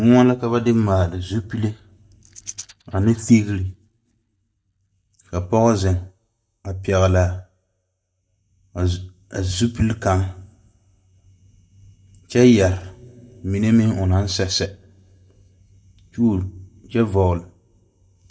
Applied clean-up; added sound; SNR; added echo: neural mask model DeepFilterNet 3.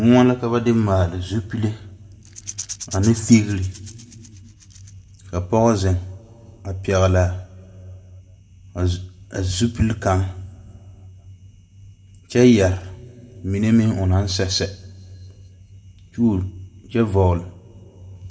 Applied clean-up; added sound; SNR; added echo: none; Rattle / Rattle (instrument); 17 dB; reverberation time 1.7 s.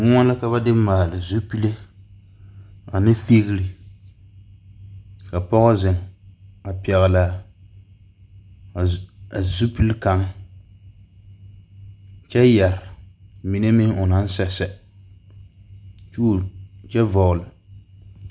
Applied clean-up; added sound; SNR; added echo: none; none; none; none.